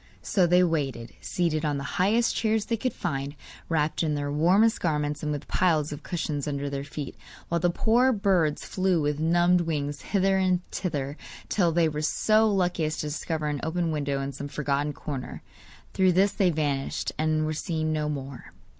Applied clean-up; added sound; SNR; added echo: none; none; none; none.